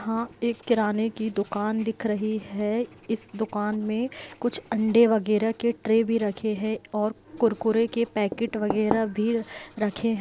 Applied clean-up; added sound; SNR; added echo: none; Writing; 16 dB; none.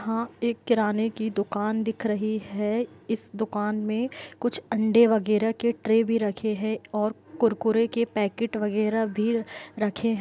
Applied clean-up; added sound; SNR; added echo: none; none; none; none.